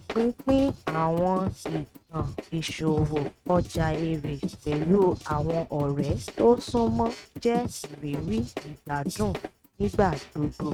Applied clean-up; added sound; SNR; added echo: neural mask model RNNoise.